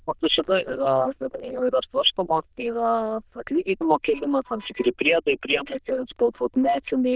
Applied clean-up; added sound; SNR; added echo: neural diffusion model UNIVERSE++.